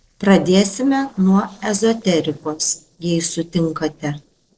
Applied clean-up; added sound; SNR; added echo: neural separator model SepFormer DNS4.